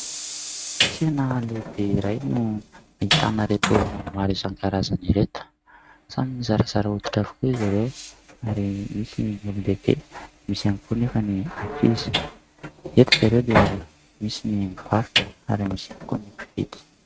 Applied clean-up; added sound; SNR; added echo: neural mask model RNNoise.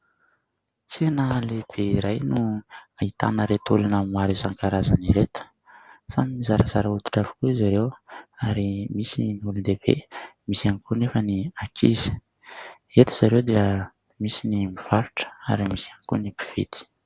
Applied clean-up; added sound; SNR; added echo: none; none; none; none.